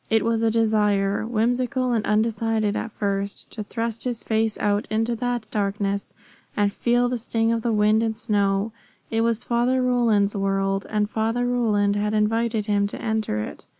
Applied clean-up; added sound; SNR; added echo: none; none; none; none.